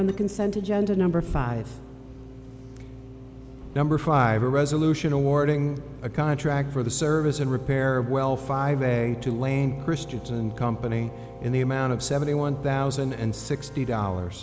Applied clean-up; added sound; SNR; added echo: none; Keyboard (musical); 19 dB; none.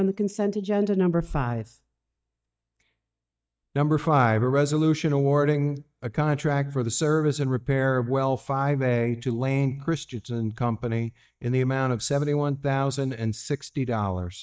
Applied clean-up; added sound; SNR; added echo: neural mask model DeepFilterNet 3.